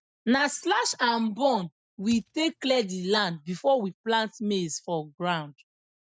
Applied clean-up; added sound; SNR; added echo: neural mask model RNNoise.